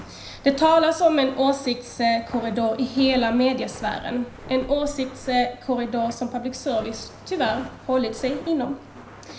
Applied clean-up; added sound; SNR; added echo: none; Walk, footsteps; 17 dB; reverberation time 0.5 s.